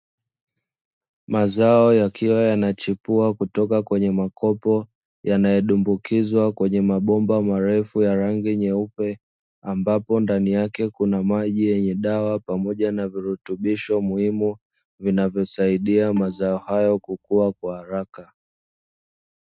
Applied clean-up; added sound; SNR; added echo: neural mask model RNNoise.